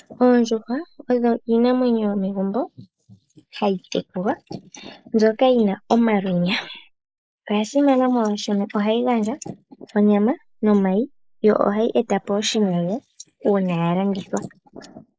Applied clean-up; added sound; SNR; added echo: neural mask model Resemble Enhance denoiser.